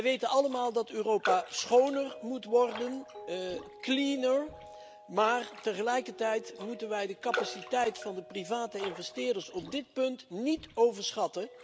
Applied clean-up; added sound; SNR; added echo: none; Raindrop + Mallet percussion; 13 dB; none.